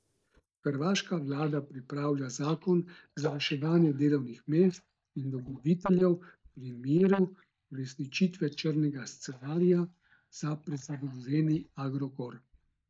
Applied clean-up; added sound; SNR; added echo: neural mask model DeepFilterNet 3.